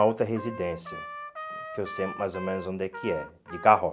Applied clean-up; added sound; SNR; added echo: none; Trumpet; 12 dB; none.